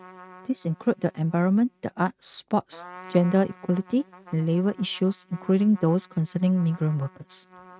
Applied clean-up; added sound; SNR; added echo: neural mask model RNNoise.